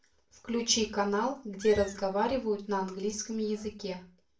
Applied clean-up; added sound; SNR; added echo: none; Animal; 19 dB; reverberation time 0.3 s.